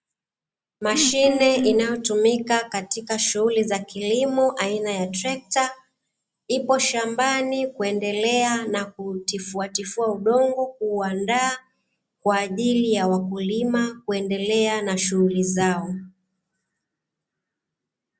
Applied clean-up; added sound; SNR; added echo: none; Cough; 3 dB; none.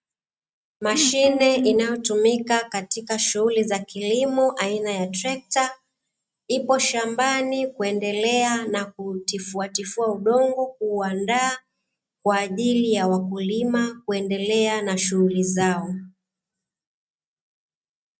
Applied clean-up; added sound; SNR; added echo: neural mask model RNNoise.